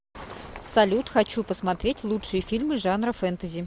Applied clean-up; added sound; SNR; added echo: none; none; none; none.